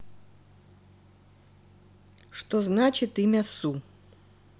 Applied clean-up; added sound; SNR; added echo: none; none; none; none.